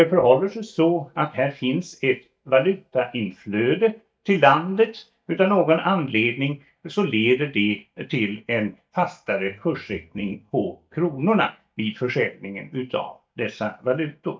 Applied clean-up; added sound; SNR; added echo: neural mask model DeepFilterNet 3.